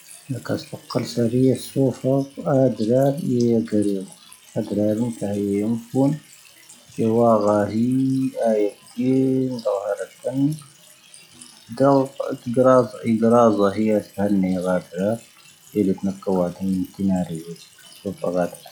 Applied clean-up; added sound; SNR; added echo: classical method log-MMSE.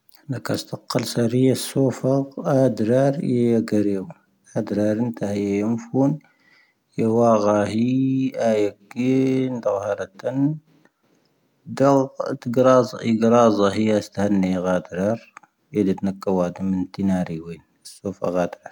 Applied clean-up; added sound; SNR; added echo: none; none; none; none.